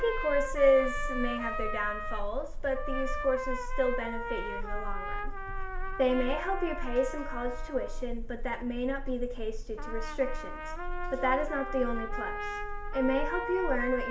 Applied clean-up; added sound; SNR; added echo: none; Trumpet; 9 dB; reverberation time 1.7 s.